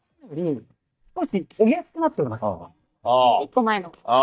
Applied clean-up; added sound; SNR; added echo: neural mask model DeepFilterNet 3.